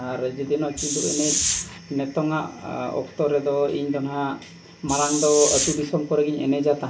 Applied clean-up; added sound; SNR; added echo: none; Hiss; 2 dB; reverberation time 0.3 s.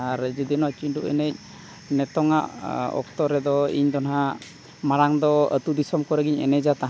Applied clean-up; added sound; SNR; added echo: none; none; none; none.